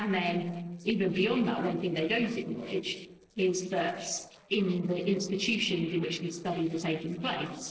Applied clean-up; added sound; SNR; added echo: neural separator model SepFormer DNS4.